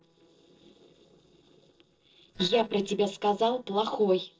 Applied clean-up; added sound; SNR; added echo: neural separator model SepFormer DNS4.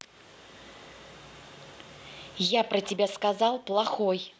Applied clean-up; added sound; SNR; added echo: none; none; none; none.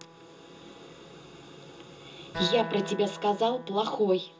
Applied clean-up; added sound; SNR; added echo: none; Acoustic guitar; 12 dB; reverberation time 0.2 s.